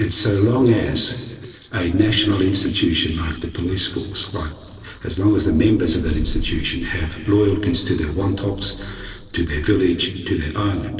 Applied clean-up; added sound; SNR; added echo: neural separator model SepFormer DNS4.